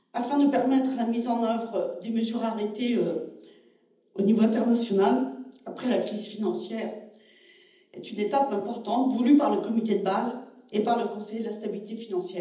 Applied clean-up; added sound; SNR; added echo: none; none; none; reverberation time 0.8 s.